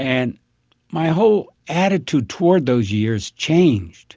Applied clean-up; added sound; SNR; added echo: none; none; none; none.